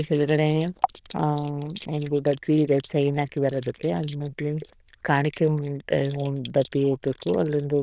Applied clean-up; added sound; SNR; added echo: neural diffusion model UNIVERSE++.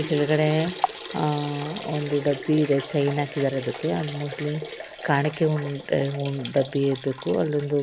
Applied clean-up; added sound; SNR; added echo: none; Liquid; 12 dB; none.